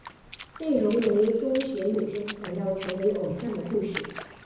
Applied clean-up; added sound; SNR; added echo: none; Water / Splash, splatter; 14 dB; reverberation time 1.0 s.